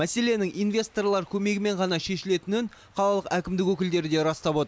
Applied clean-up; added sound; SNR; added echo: none; none; none; none.